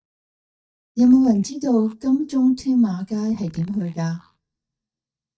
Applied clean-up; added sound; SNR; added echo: neural mask model DeepFilterNet 3.